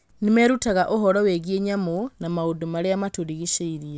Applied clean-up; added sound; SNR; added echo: none; none; none; none.